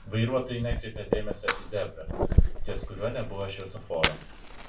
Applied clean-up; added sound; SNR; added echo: none; Fire; -4 dB; reverberation time 0.2 s.